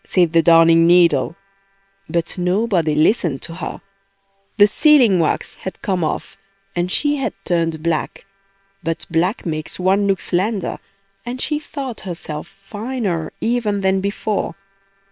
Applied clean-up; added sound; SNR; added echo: neural separator model SepFormer WHAM!.